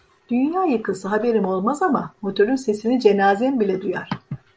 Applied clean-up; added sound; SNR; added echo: none; none; none; none.